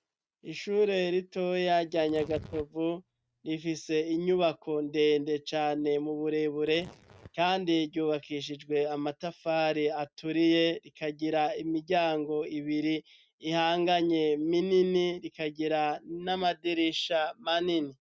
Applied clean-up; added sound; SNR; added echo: neural mask model RNNoise.